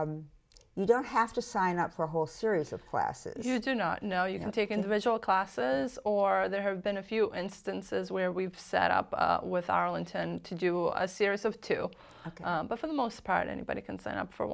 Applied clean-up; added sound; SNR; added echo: none; none; none; none.